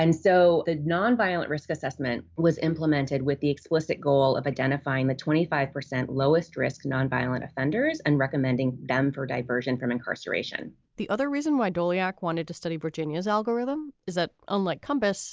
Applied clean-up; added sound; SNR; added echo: none; none; none; none.